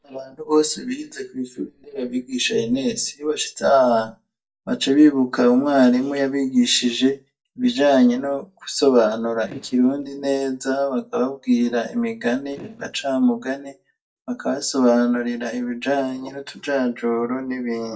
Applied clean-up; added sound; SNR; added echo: neural mask model DeepFilterNet 3.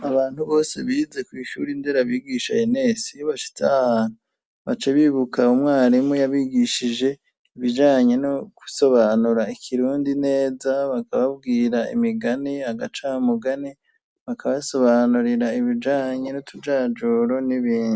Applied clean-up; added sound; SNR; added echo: none; none; none; none.